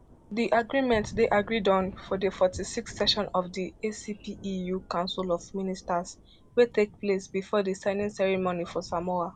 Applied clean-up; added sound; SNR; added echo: none; Thunder / Rain; 19 dB; none.